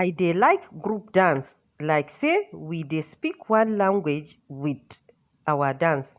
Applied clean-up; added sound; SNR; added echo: none; none; none; none.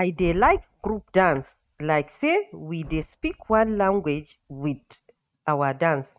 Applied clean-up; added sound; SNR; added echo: neural mask model RNNoise.